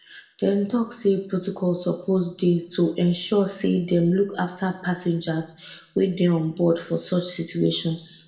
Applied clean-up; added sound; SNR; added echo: none; none; none; reverberation time 0.6 s.